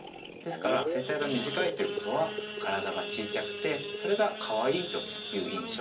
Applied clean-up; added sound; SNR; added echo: none; Idling / Sawing / Accelerating, revving, vroom; 4 dB; reverberation time 0.3 s.